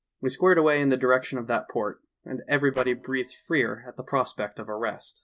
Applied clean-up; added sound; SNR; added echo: neural separator model SepFormer DNS4.